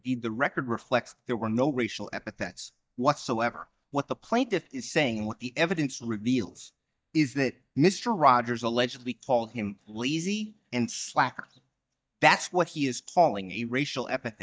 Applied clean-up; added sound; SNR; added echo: neural mask model DeepFilterNet 3.